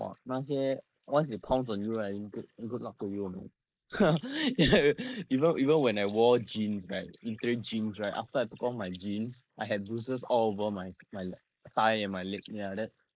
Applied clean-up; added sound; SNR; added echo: neural mask model Resemble Enhance denoiser.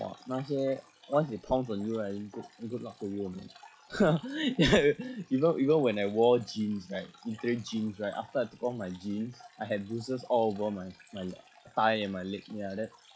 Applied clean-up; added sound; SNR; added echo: classical method log-MMSE.